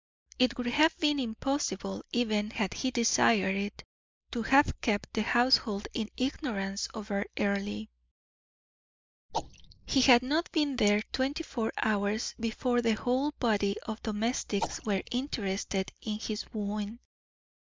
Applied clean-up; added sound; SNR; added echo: neural mask model Resemble Enhance denoiser.